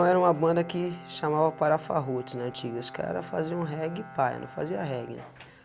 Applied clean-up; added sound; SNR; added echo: none; Bowed string instrument; 18 dB; none.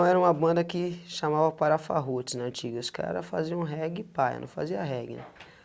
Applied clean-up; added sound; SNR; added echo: none; none; none; none.